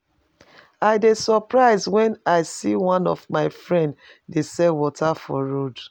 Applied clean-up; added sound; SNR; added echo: none; none; none; none.